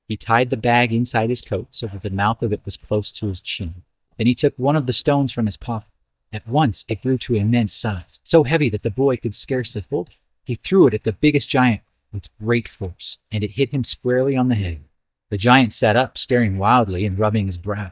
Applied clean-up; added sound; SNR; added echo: neural mask model DeepFilterNet 3.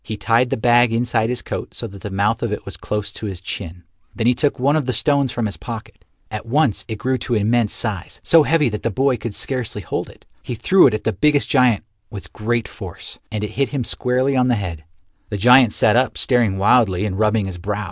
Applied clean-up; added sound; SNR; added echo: none; none; none; none.